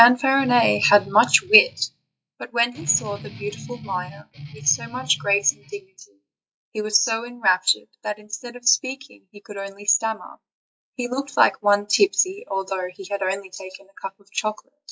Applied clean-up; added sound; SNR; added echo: classical method log-MMSE.